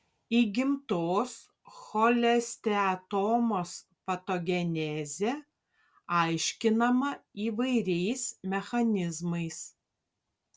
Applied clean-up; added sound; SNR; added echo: none; none; none; none.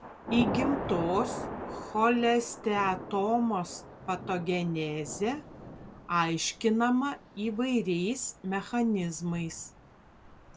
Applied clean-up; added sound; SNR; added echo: none; Thunder / Rain; 10 dB; none.